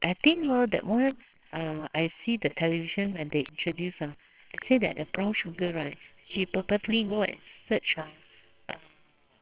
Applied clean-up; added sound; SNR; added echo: neural separator model SepFormer WHAMR!.